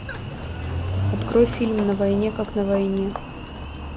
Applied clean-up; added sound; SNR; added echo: none; Engine; 5 dB; none.